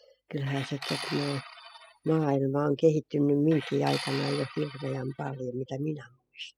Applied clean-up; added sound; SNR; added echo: classical method spectral subtraction.